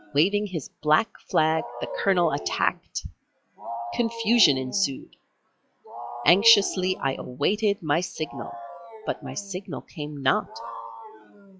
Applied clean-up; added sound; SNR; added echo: classical method log-MMSE.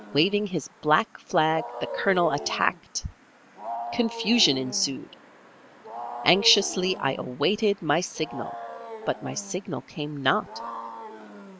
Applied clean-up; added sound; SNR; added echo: none; Wild animals; 12 dB; none.